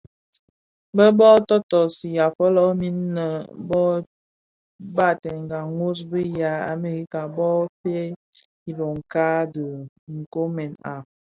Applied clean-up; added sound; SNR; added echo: none; none; none; none.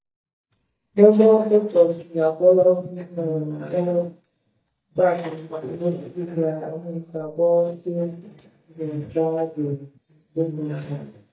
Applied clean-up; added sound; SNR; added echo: neural mask model DeepFilterNet 3.